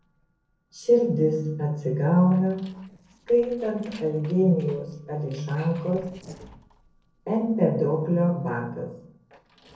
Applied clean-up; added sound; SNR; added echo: neural separator model SepFormer DNS4.